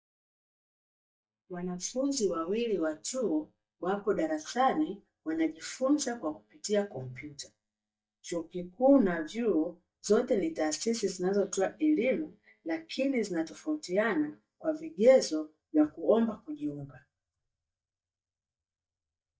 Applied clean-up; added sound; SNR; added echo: neural mask model DeepFilterNet 3.